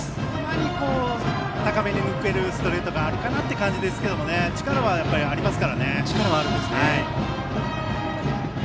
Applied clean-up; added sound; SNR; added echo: none; Idling; 16 dB; reverberation time 0.5 s.